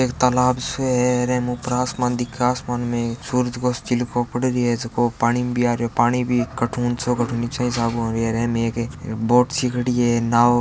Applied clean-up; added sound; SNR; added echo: none; none; none; none.